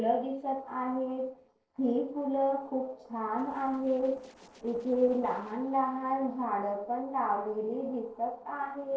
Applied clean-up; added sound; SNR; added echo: neural separator model SepFormer DNS4.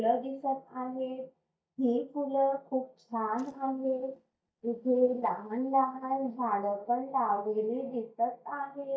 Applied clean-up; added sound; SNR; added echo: neural mask model DeepFilterNet 3.